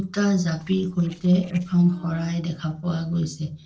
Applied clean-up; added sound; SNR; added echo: neural separator model SepFormer DNS4.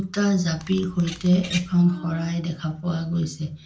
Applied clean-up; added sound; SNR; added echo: none; Bird vocalization, bird call, bird song; 14 dB; reverberation time 0.3 s.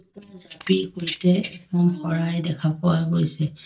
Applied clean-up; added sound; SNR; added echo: neural mask model DeepFilterNet 3.